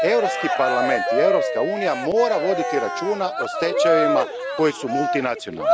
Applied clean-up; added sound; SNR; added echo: none; Cheering; 0 dB; none.